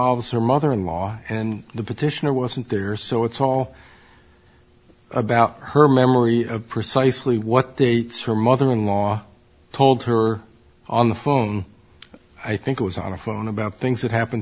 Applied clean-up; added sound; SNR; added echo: none; none; none; none.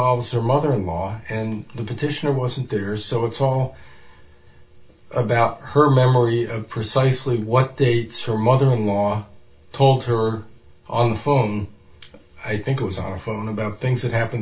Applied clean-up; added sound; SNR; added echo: none; none; none; reverberation time 0.3 s.